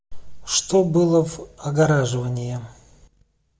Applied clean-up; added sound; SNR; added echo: none; none; none; none.